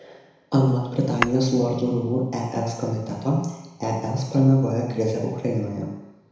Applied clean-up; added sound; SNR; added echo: none; Tap / Hammer; 10 dB; reverberation time 1.0 s.